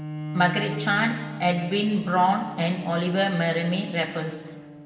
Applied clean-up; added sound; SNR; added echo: none; Bowed string instrument; 11 dB; reverberation time 1.4 s.